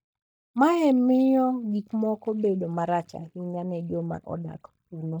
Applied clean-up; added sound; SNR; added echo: neural mask model DeepFilterNet 3.